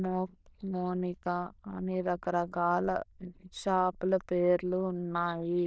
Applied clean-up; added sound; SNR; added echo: neural diffusion model UNIVERSE++.